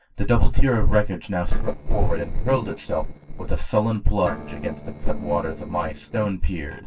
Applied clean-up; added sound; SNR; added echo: neural separator model SepFormer DNS4.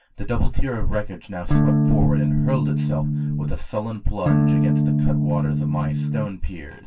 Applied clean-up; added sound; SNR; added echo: none; Electric guitar / Strum; -4 dB; reverberation time 0.1 s.